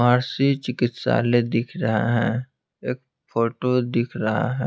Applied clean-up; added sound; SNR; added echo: none; none; none; none.